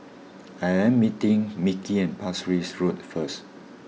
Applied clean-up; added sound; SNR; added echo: none; none; none; none.